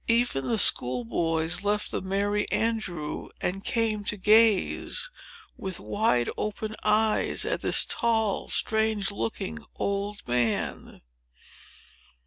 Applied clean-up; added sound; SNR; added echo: none; none; none; none.